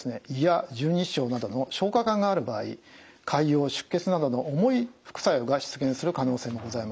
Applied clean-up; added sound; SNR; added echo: none; none; none; none.